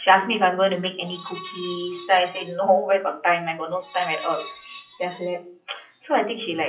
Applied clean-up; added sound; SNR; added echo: classical method WPE with log-MMSE.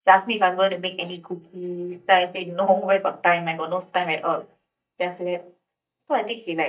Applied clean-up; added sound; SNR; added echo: neural mask model DeepFilterNet 3.